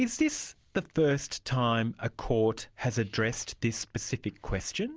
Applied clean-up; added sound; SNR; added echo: none; none; none; none.